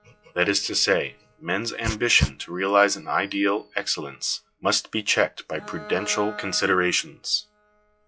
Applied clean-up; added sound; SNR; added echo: classical method log-MMSE.